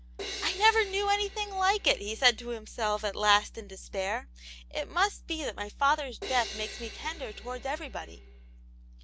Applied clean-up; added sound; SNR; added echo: none; Crash cymbal; 13 dB; none.